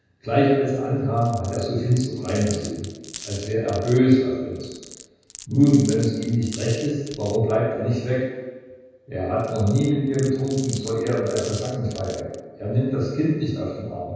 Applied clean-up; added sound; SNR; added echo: none; Glass; 18 dB; reverberation time 1.2 s.